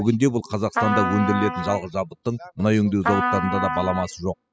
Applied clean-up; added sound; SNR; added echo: classical method spectral subtraction.